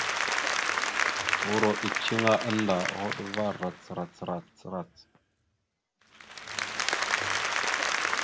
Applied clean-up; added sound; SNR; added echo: none; Applause; -2 dB; none.